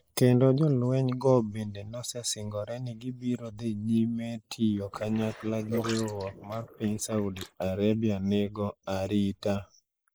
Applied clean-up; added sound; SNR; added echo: neural mask model Resemble Enhance denoiser.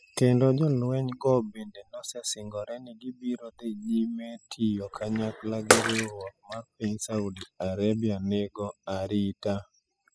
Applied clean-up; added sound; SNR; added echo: classical method spectral subtraction.